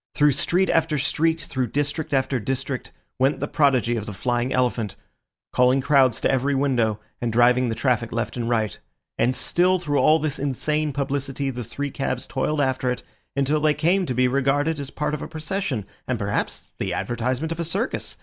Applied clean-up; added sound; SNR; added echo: none; none; none; none.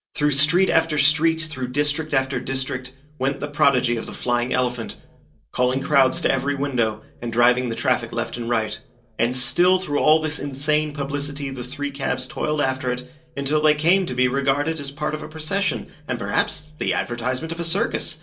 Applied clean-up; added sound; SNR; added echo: none; Telephone; 12 dB; reverberation time 0.2 s.